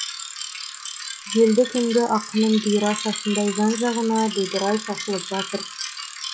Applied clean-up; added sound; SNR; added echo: classical method log-MMSE.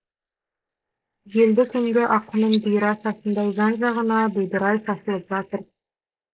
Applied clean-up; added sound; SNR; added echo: neural mask model Resemble Enhance denoiser.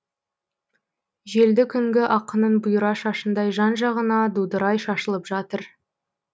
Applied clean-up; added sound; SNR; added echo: none; none; none; none.